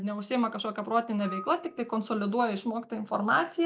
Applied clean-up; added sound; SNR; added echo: none; Screech / Glass; 16 dB; none.